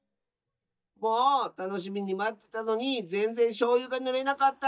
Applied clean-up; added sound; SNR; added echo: neural mask model DeepFilterNet 3.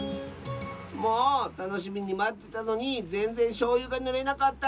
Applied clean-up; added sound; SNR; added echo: none; Car passing by; 19 dB; reverberation time 0.2 s.